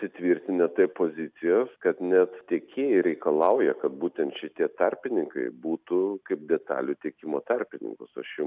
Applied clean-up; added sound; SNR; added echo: none; none; none; none.